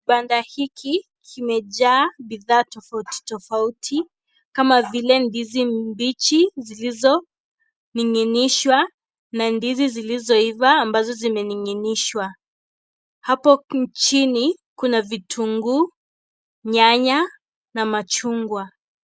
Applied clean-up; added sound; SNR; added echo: none; none; none; none.